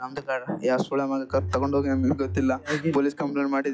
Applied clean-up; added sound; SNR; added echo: classical method log-MMSE.